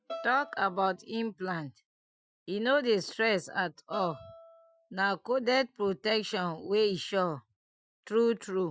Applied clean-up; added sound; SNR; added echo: classical method Wiener filter.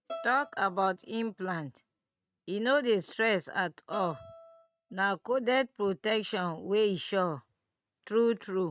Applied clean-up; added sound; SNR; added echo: neural mask model RNNoise.